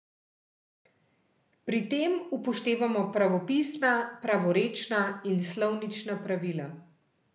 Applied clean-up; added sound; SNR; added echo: none; none; none; none.